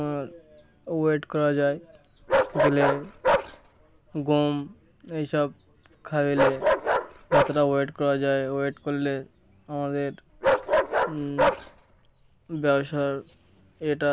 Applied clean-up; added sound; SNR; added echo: none; Bark; 1 dB; none.